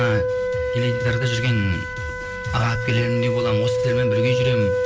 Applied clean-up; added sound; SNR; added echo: none; Wind instrument, woodwind instrument; 1 dB; reverberation time 0.6 s.